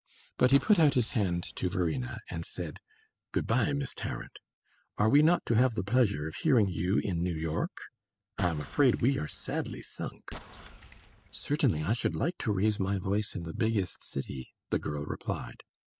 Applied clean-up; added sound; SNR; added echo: neural separator model SepFormer DNS4.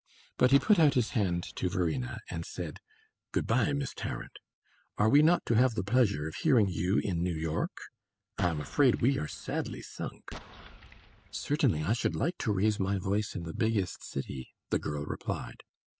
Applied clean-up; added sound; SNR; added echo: none; Explosion; 18 dB; none.